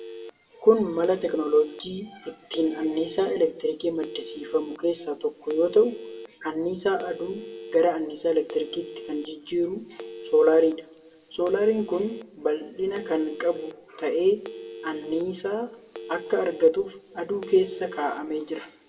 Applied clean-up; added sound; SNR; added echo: none; Telephone; 16 dB; reverberation time 0.6 s.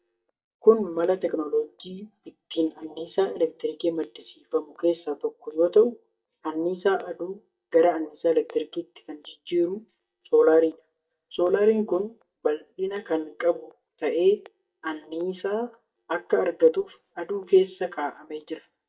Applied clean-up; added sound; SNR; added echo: neural mask model DeepFilterNet 3.